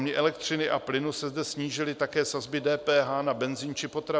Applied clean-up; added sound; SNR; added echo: none; none; none; none.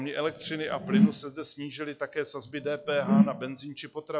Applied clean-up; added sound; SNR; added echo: classical method log-MMSE.